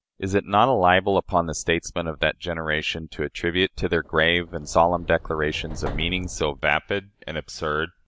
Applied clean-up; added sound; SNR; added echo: none; Subway, metro, underground; 13 dB; none.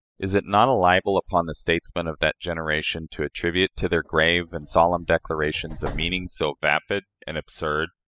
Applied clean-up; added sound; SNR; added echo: classical method spectral subtraction.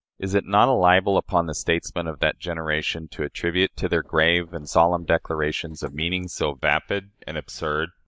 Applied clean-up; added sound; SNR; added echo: neural mask model Resemble Enhance denoiser.